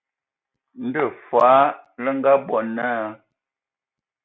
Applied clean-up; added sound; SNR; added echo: none; none; none; none.